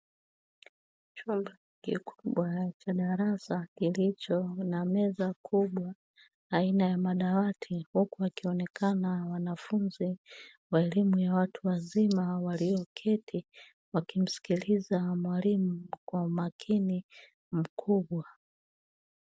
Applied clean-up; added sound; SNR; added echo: none; none; none; none.